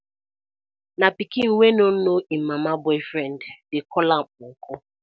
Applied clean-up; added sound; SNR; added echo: none; none; none; none.